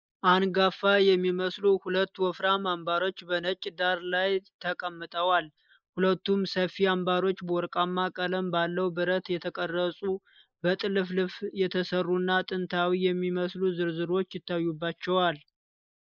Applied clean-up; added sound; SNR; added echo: neural mask model Resemble Enhance denoiser.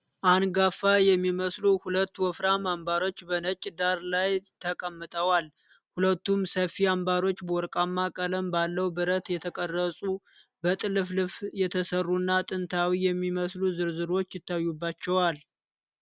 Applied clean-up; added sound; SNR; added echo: none; none; none; none.